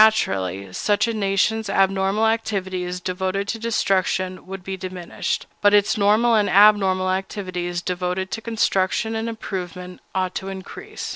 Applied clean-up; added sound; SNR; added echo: none; none; none; none.